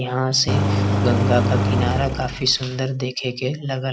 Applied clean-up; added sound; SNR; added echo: none; Engine; -2 dB; none.